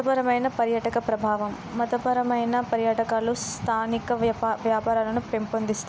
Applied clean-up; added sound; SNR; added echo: none; none; none; none.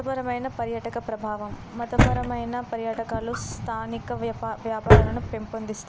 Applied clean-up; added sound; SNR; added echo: none; Drawer open or close; -4 dB; none.